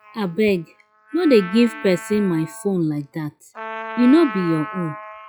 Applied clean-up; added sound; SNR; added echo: classical method log-MMSE.